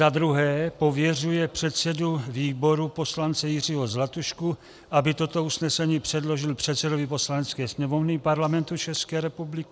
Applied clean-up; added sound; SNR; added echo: none; none; none; none.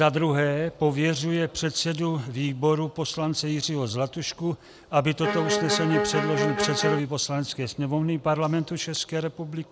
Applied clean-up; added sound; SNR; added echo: none; Bowed string instrument; 0 dB; none.